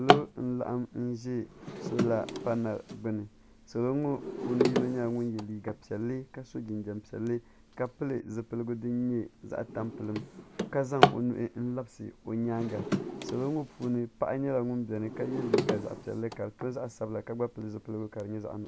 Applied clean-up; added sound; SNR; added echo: none; Drawer open or close; 2 dB; none.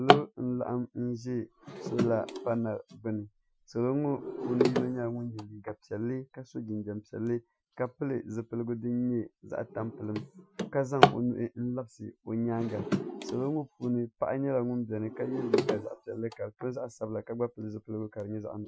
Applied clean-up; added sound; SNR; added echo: classical method Wiener filter.